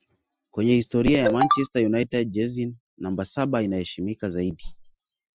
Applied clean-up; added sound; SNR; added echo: classical method Wiener filter.